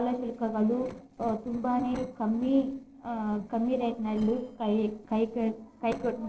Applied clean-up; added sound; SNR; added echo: neural separator model SepFormer DNS4.